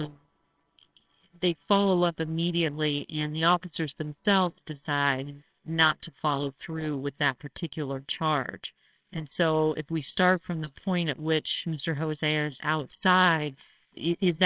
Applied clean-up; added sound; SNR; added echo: neural separator model SepFormer WHAMR!.